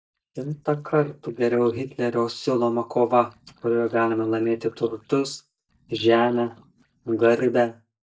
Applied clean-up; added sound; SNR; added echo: neural mask model DeepFilterNet 3.